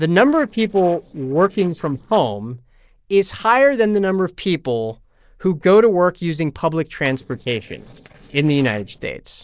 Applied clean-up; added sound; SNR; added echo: neural separator model SepFormer DNS4.